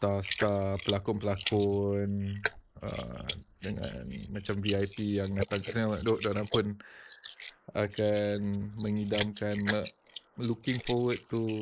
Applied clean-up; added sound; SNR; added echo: neural mask model Resemble Enhance denoiser.